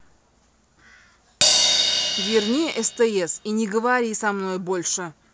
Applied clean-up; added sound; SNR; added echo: none; Crash cymbal; -1 dB; none.